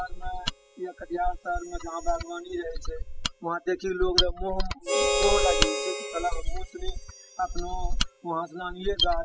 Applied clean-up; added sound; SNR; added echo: classical method spectral subtraction.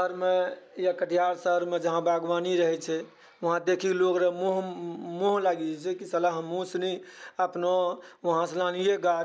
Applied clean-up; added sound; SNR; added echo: none; none; none; none.